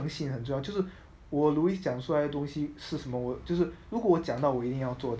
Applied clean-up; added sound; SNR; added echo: none; none; none; none.